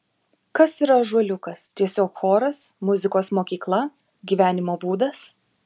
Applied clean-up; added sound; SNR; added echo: none; none; none; none.